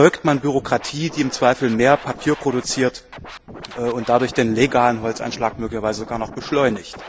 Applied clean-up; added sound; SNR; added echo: none; Scratching (performance technique); 17 dB; none.